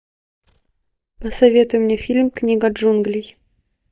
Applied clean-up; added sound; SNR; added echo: neural mask model DeepFilterNet 3.